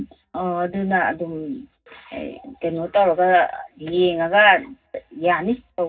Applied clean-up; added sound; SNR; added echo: none; none; none; reverberation time 0.4 s.